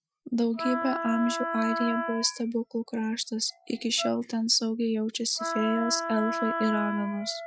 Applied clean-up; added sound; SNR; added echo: classical method Wiener filter.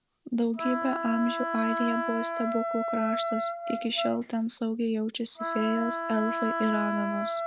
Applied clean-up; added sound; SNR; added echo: none; Wind instrument, woodwind instrument; 3 dB; none.